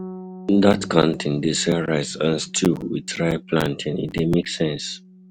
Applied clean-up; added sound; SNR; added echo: none; Bass guitar; 18 dB; none.